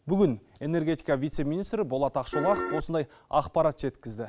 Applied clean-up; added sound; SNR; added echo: none; Piano; 3 dB; none.